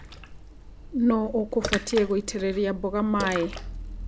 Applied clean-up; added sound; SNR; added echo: none; Splash, splatter; 9 dB; none.